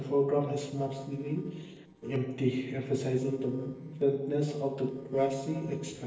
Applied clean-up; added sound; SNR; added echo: neural separator model SepFormer DNS4.